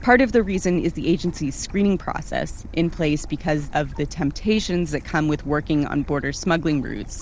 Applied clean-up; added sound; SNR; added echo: none; Stream / Bird; 12 dB; none.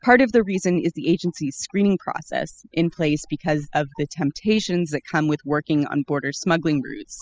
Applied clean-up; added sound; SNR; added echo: classical method spectral subtraction.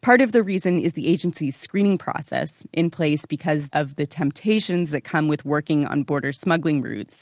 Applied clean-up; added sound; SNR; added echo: none; none; none; none.